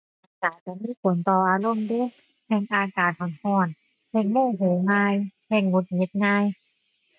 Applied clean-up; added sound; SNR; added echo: none; none; none; none.